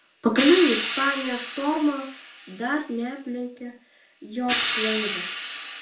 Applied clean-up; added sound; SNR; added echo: none; Hi-hat; 2 dB; reverberation time 0.3 s.